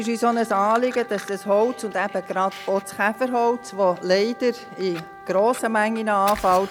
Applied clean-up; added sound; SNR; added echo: none; Fire + Wind instrument, woodwind instrument; 17 dB; none.